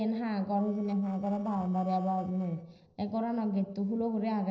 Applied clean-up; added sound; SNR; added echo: neural separator model SepFormer DNS4.